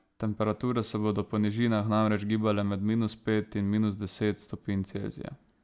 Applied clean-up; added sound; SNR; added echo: none; none; none; none.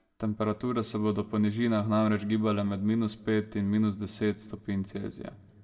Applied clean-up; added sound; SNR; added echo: none; none; none; reverberation time 1.7 s.